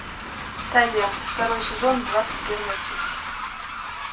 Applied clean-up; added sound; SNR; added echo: none; Train; 4 dB; reverberation time 0.2 s.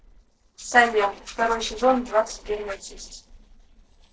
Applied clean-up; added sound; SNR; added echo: neural separator model SepFormer DNS4.